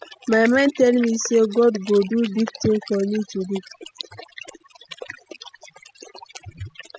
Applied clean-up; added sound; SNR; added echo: classical method spectral subtraction.